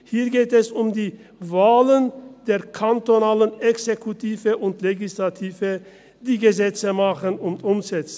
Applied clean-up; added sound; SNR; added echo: none; none; none; none.